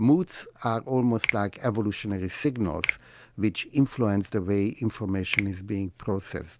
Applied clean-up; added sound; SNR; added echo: none; Finger snapping; 9 dB; none.